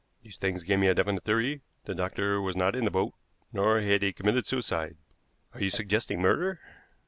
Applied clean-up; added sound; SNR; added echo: none; none; none; none.